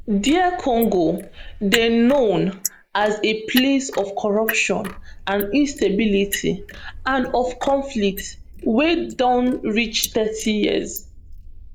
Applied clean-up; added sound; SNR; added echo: neural mask model Resemble Enhance denoiser.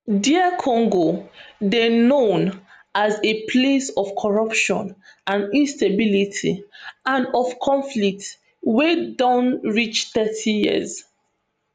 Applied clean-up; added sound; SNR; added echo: none; none; none; none.